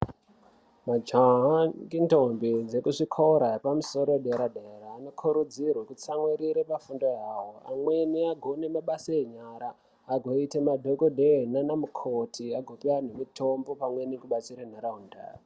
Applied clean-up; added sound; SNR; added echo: none; none; none; none.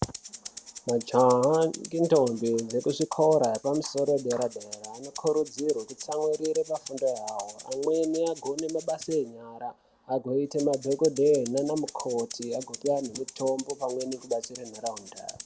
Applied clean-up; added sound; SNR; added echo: none; Rattle (instrument); 16 dB; none.